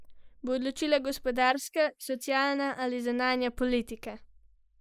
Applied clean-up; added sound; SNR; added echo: neural mask model Resemble Enhance denoiser.